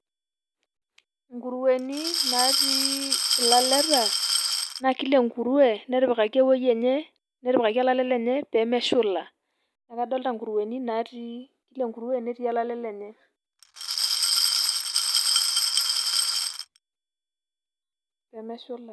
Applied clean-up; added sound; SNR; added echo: none; Glass; -2 dB; none.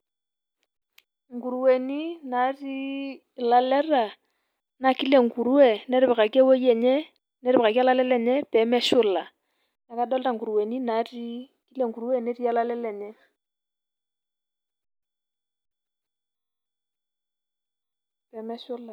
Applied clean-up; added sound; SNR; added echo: none; none; none; none.